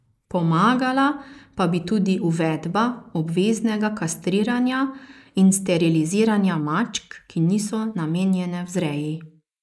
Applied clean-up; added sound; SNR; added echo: neural mask model Resemble Enhance denoiser.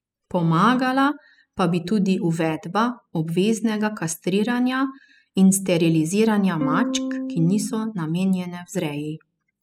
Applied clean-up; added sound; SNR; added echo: classical method spectral subtraction.